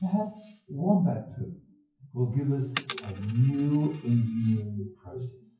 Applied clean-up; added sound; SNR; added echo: classical method WPE with log-MMSE.